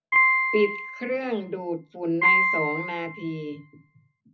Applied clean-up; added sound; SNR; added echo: none; Piano; -4 dB; reverberation time 0.4 s.